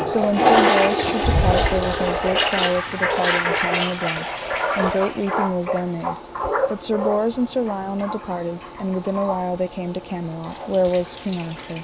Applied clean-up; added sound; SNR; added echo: none; Toilet flush; -1 dB; none.